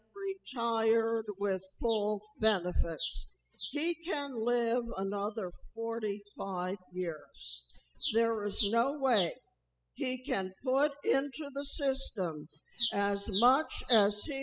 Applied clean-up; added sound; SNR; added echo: classical method spectral subtraction.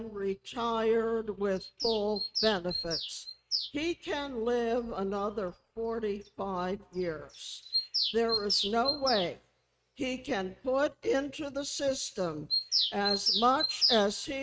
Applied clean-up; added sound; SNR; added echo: neural mask model RNNoise.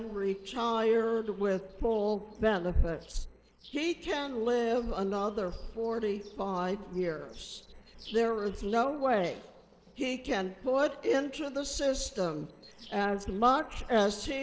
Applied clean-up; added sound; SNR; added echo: neural separator model SepFormer DNS4.